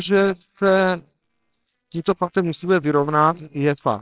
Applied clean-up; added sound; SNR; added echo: neural separator model SepFormer WHAMR!.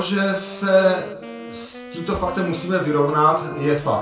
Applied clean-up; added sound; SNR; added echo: none; Wind instrument, woodwind instrument; 15 dB; reverberation time 0.3 s.